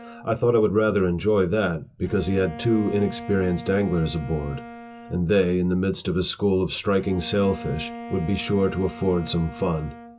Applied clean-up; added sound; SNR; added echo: none; Bowed string instrument; 16 dB; reverberation time 0.2 s.